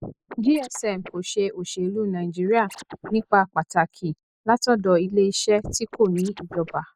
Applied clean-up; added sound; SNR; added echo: neural mask model Resemble Enhance denoiser.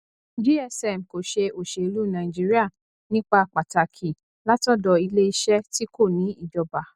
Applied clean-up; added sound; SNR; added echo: none; none; none; none.